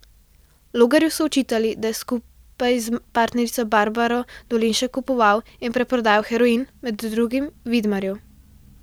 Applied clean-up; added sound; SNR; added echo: none; none; none; none.